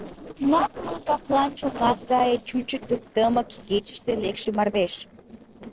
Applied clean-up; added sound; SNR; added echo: neural separator model SepFormer DNS4.